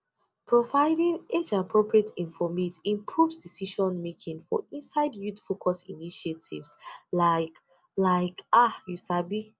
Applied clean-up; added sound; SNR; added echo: none; none; none; none.